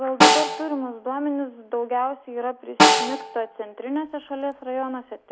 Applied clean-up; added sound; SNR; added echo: none; Snare drum; -4 dB; none.